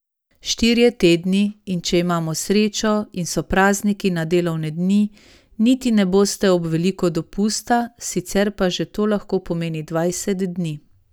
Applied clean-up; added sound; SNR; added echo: none; none; none; none.